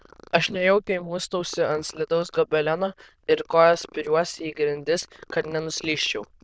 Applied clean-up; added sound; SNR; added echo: neural diffusion model UNIVERSE++.